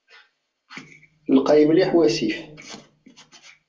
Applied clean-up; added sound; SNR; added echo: none; none; none; reverberation time 0.2 s.